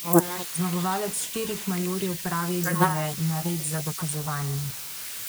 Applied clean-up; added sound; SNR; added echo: neural mask model Resemble Enhance denoiser.